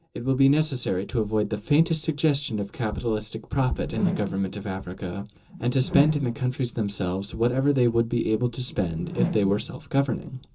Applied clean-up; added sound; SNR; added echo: none; Whoosh, swoosh, swish; 7 dB; reverberation time 0.2 s.